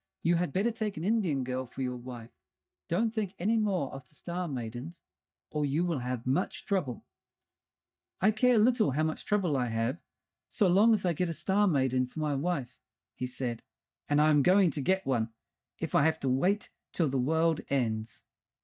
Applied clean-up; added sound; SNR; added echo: neural mask model DeepFilterNet 3.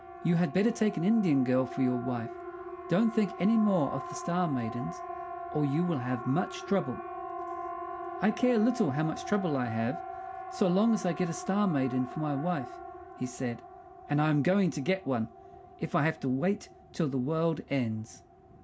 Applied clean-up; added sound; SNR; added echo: none; Siren; 11 dB; none.